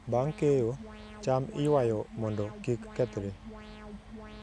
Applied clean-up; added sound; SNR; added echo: none; Alarm; 16 dB; none.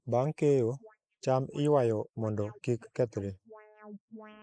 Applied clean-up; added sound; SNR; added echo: neural mask model Resemble Enhance denoiser.